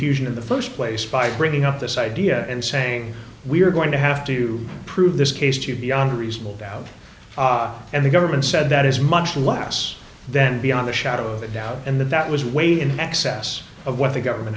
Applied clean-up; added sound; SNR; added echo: none; none; none; none.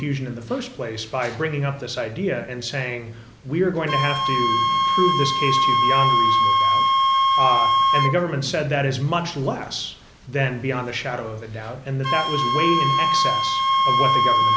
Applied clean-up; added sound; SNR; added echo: none; Wind instrument, woodwind instrument; -3 dB; none.